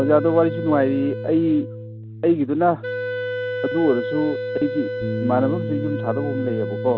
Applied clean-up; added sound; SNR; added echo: none; Wind instrument, woodwind instrument + Bass guitar; 5 dB; none.